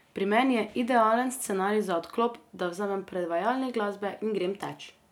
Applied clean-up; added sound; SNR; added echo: none; none; none; none.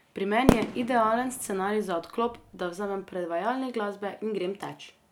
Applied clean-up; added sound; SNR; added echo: none; Fireworks; 2 dB; none.